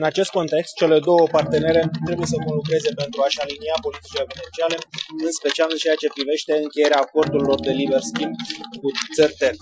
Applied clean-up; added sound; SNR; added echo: classical method Wiener filter.